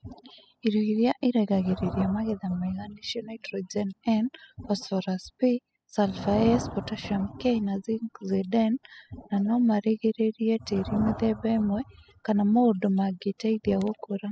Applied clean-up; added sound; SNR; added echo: classical method spectral subtraction.